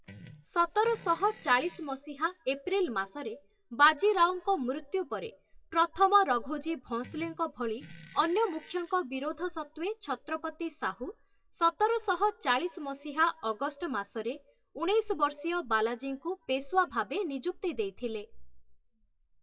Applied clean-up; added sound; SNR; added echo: classical method WPE with log-MMSE.